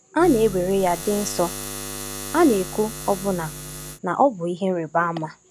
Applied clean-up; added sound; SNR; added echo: none; Buzz; 10 dB; none.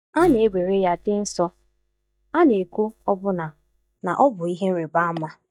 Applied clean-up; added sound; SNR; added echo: neural mask model DeepFilterNet 3.